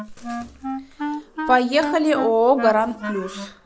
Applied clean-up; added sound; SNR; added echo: none; Wind instrument, woodwind instrument; 9 dB; none.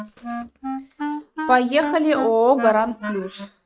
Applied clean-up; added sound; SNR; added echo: neural mask model RNNoise.